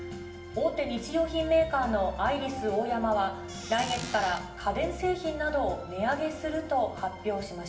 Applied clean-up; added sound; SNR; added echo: none; Squeak / Cupboard open or close; 11 dB; reverberation time 0.7 s.